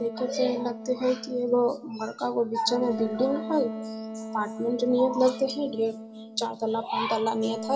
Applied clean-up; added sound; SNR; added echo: none; Wind instrument, woodwind instrument; 11 dB; reverberation time 0.5 s.